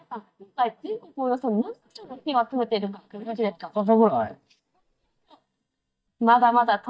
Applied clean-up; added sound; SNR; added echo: neural mask model DeepFilterNet 3.